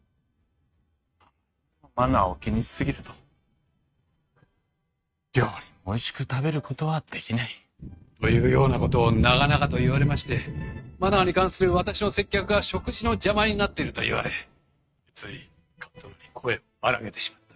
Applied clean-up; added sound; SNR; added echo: neural mask model RNNoise.